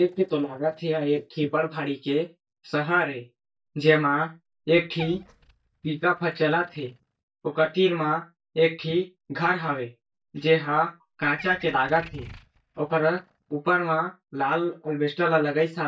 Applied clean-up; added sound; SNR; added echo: neural mask model DeepFilterNet 3.